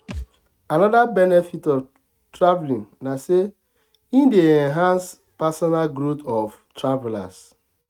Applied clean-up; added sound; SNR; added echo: neural mask model RNNoise.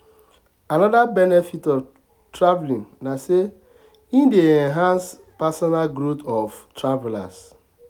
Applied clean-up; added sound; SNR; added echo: none; none; none; none.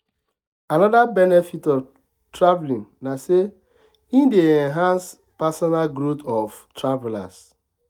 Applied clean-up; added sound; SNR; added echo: neural mask model DeepFilterNet 3.